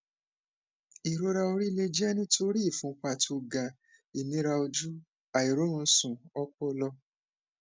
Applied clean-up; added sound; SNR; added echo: none; none; none; none.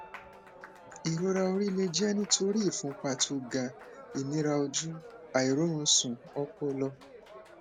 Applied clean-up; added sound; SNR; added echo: none; Piano + Applause; 17 dB; none.